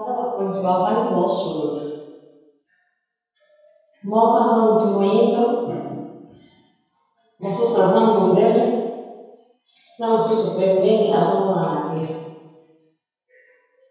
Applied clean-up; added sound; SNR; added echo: none; none; none; reverberation time 1.2 s.